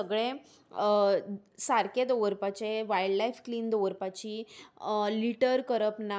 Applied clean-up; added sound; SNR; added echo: none; none; none; none.